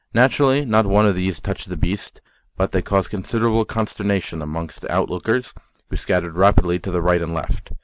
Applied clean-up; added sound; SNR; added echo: none; none; none; none.